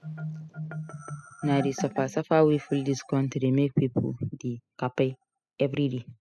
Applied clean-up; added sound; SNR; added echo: classical method spectral subtraction.